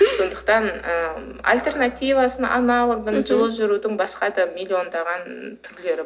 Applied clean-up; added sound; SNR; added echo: none; none; none; none.